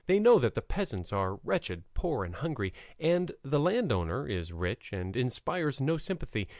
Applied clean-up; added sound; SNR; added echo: none; none; none; none.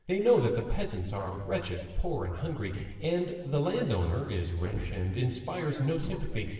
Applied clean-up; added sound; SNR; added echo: neural separator model SepFormer DNS4.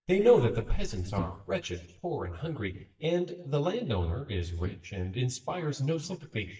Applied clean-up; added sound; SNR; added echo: neural mask model DeepFilterNet 3.